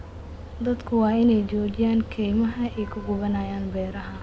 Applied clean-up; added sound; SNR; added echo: none; Vehicle horn, car horn, honking; 13 dB; none.